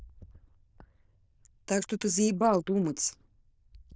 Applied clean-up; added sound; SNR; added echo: neural diffusion model UNIVERSE++.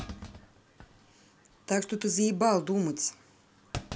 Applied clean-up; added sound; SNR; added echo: none; Thump, thud; 15 dB; none.